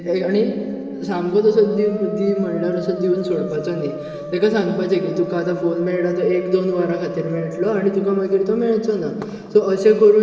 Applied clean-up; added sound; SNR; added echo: none; Musical instrument; 14 dB; reverberation time 2.9 s.